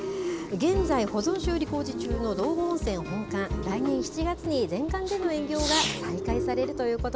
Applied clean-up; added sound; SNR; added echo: none; Bird + Fireworks; 6 dB; none.